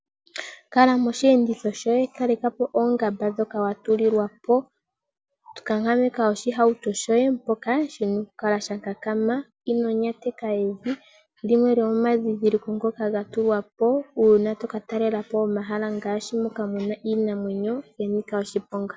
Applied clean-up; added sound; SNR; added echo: none; none; none; none.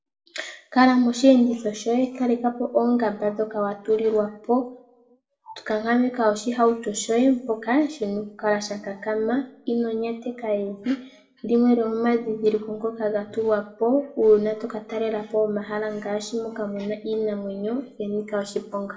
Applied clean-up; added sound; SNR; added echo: none; none; none; reverberation time 0.4 s.